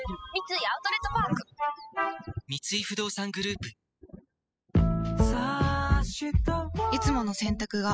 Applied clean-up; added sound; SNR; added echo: classical method spectral subtraction.